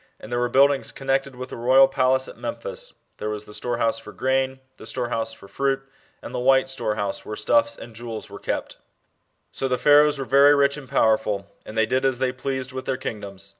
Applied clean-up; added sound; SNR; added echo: none; none; none; none.